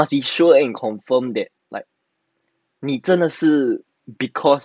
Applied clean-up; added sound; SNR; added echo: none; none; none; none.